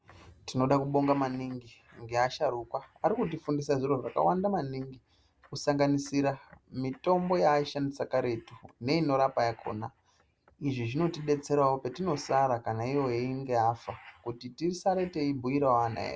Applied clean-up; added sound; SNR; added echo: none; none; none; none.